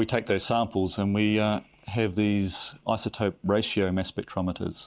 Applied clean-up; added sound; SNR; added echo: none; none; none; none.